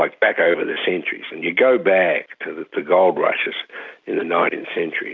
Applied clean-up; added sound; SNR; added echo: none; none; none; none.